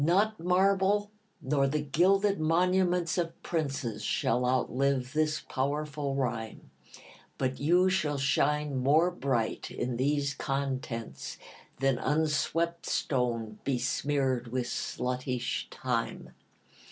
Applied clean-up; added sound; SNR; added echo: none; none; none; none.